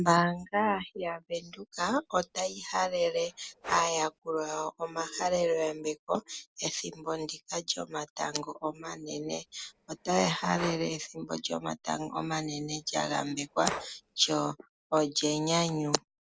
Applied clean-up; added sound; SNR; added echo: none; Breathing; 15 dB; none.